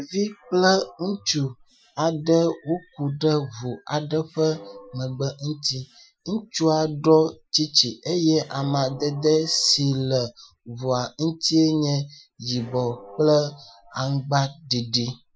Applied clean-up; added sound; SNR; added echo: classical method Wiener filter.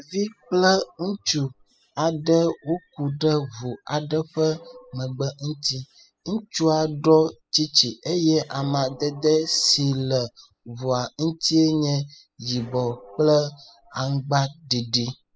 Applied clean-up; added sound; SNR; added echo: classical method spectral subtraction.